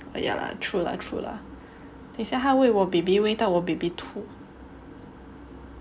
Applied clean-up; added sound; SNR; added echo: none; none; none; none.